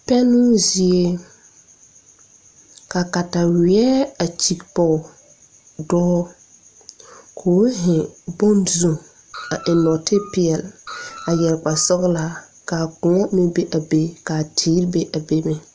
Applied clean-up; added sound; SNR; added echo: none; Screech; 17 dB; none.